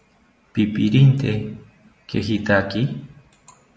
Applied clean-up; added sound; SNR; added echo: none; none; none; none.